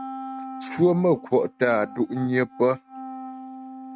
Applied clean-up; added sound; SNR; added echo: neural mask model RNNoise.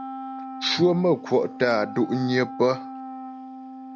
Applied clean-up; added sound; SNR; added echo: none; Wind instrument, woodwind instrument; 12 dB; none.